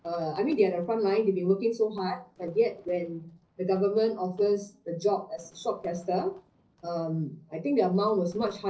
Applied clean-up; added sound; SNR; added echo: neural separator model SepFormer DNS4.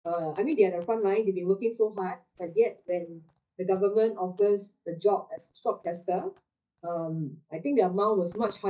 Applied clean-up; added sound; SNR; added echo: neural mask model DeepFilterNet 3.